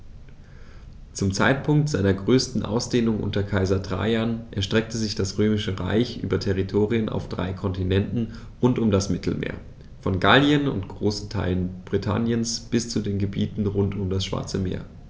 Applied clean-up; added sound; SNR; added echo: none; none; none; none.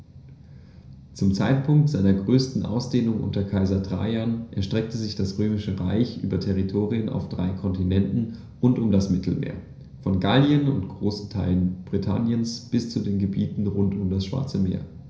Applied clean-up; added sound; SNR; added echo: none; none; none; reverberation time 0.5 s.